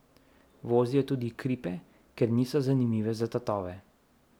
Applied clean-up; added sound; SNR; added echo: none; none; none; none.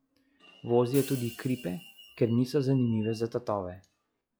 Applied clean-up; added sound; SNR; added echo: classical method log-MMSE.